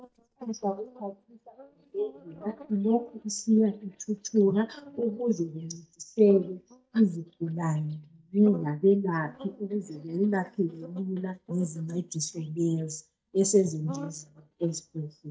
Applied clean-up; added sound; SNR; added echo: neural mask model DeepFilterNet 3.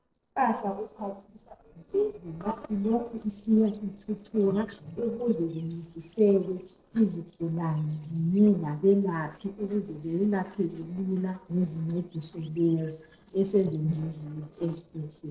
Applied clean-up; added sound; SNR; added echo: neural separator model SepFormer DNS4.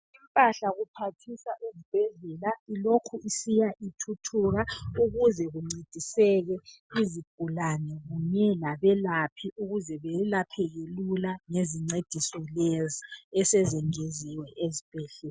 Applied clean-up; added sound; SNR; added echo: none; none; none; none.